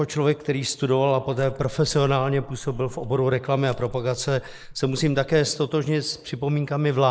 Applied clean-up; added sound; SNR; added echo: neural mask model Resemble Enhance denoiser.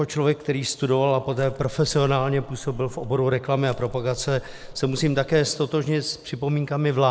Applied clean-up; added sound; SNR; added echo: none; Crushing; 16 dB; none.